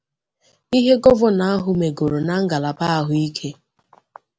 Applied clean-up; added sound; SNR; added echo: none; none; none; none.